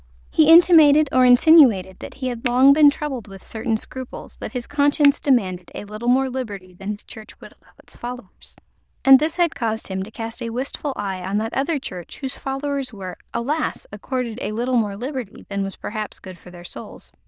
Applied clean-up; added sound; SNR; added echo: neural diffusion model UNIVERSE++.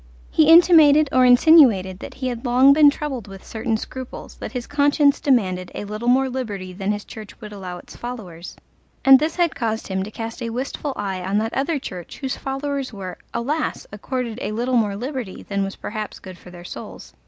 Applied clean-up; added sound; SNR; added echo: none; none; none; none.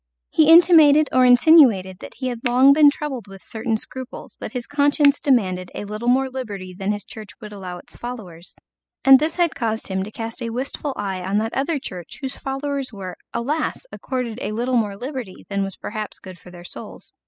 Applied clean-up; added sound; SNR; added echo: classical method spectral subtraction.